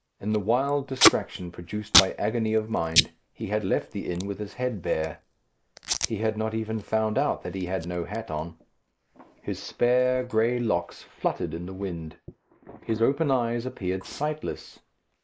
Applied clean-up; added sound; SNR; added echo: neural mask model Resemble Enhance denoiser.